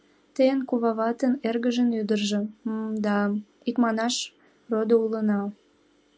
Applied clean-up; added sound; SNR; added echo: none; none; none; none.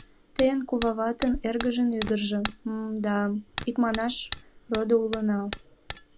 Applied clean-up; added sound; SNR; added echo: none; Hammer; 2 dB; none.